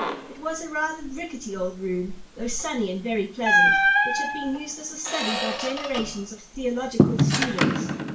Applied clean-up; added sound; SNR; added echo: none; Squeak; -4 dB; reverberation time 0.3 s.